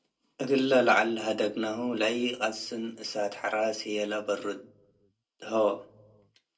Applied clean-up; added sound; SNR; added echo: none; none; none; reverberation time 0.2 s.